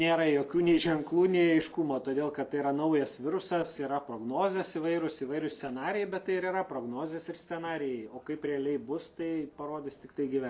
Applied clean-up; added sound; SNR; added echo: neural separator model SepFormer DNS4.